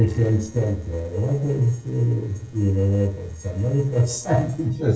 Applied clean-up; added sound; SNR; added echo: neural separator model SepFormer DNS4.